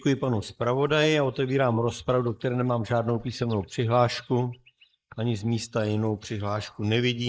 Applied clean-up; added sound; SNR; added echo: neural mask model Resemble Enhance denoiser.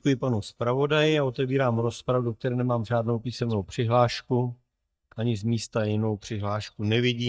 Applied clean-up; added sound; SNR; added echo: neural mask model DeepFilterNet 3.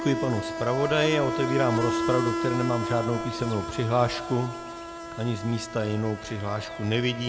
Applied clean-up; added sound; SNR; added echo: none; Insect; 4 dB; none.